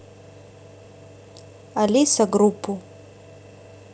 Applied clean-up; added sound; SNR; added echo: none; none; none; none.